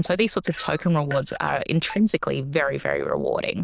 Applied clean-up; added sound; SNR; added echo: neural diffusion model UNIVERSE++.